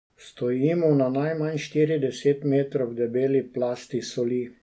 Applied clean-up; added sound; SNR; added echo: none; none; none; none.